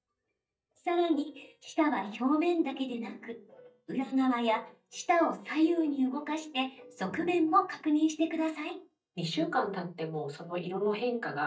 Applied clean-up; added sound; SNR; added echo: neural mask model DeepFilterNet 3.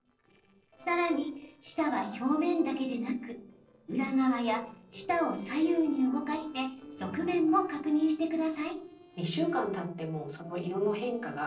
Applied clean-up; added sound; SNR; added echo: neural separator model SepFormer DNS4.